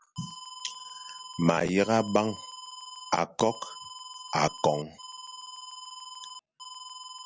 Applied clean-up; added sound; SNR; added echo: none; Alarm; 13 dB; none.